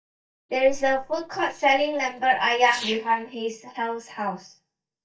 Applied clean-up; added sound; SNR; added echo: neural mask model DeepFilterNet 3.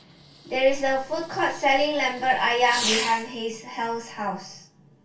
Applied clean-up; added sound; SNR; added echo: none; Fireworks; 11 dB; reverberation time 0.2 s.